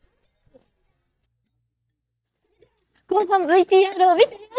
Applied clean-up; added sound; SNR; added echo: neural mask model DeepFilterNet 3.